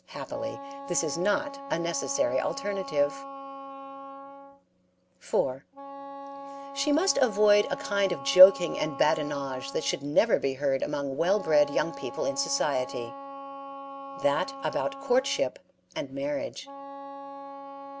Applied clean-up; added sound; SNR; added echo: none; Wind instrument, woodwind instrument; 13 dB; none.